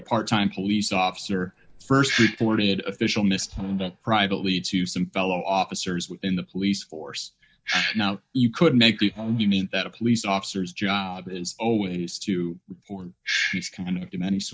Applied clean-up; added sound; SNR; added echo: neural mask model DeepFilterNet 3.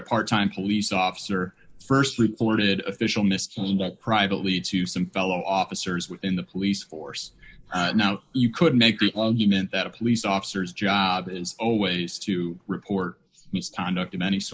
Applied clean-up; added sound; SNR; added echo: neural mask model Resemble Enhance denoiser.